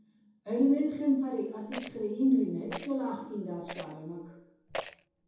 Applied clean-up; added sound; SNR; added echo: none; Rattle; 14 dB; reverberation time 0.9 s.